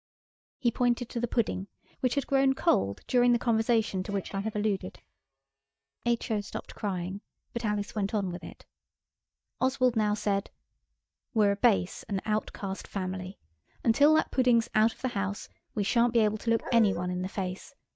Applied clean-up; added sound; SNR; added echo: neural mask model DeepFilterNet 3.